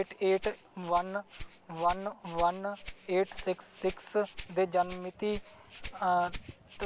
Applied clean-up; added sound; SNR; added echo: none; Rattle (instrument); 2 dB; none.